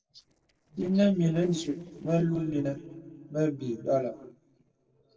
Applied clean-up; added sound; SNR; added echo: neural separator model SepFormer DNS4.